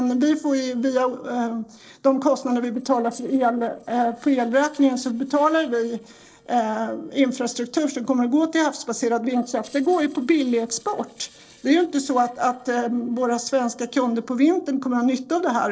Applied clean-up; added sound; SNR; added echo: neural separator model SepFormer DNS4.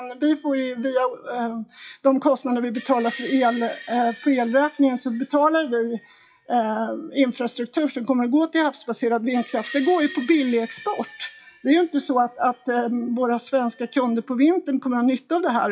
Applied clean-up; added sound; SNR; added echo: classical method WPE with log-MMSE.